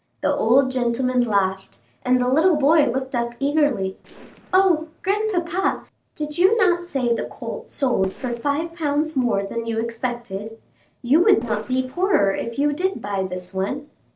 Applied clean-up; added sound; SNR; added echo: neural separator model SepFormer DNS4.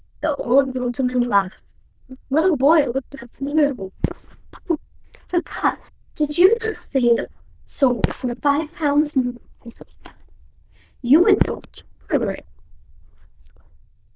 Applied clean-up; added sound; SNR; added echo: neural diffusion model UNIVERSE++.